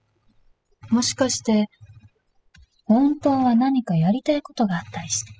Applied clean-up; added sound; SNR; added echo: classical method spectral subtraction.